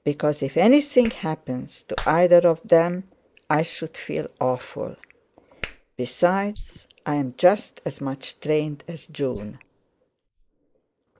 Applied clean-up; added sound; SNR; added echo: neural mask model Resemble Enhance denoiser.